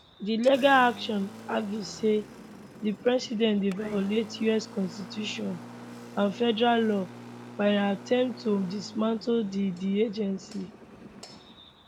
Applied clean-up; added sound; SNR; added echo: none; Engine; 17 dB; none.